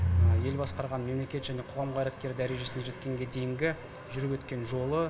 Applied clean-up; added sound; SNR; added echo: none; none; none; reverberation time 2.1 s.